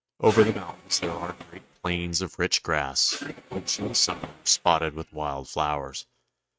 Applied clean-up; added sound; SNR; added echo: neural mask model RNNoise.